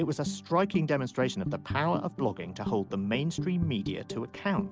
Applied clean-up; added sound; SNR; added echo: none; none; none; none.